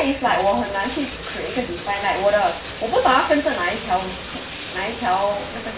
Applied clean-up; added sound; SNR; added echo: none; Bathtub (filling or washing); 11 dB; reverberation time 0.4 s.